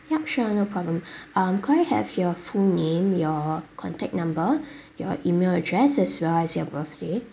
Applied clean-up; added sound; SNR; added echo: none; none; none; none.